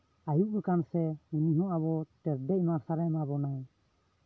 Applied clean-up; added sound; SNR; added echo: none; none; none; none.